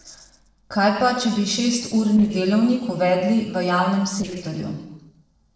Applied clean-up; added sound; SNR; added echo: neural separator model SepFormer DNS4.